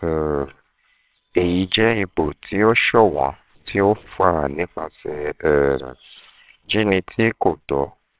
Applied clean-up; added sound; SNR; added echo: neural separator model SepFormer WHAMR!.